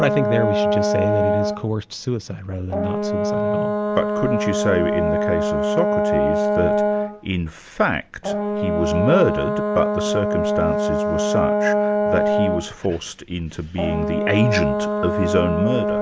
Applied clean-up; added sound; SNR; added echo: none; Brass instrument; -2 dB; none.